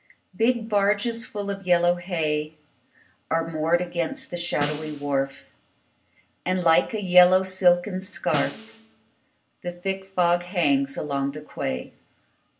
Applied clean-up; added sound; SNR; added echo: none; Snare drum; 12 dB; reverberation time 0.1 s.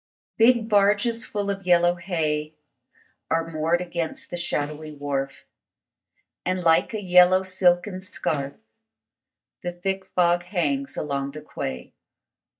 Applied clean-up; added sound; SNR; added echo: neural mask model DeepFilterNet 3.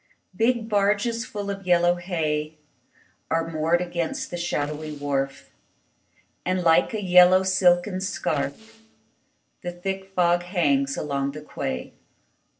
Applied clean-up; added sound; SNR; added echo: neural separator model SepFormer DNS4.